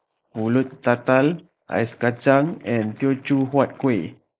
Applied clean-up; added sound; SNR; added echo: neural mask model Resemble Enhance denoiser.